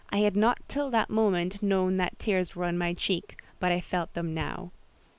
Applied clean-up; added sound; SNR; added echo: none; none; none; none.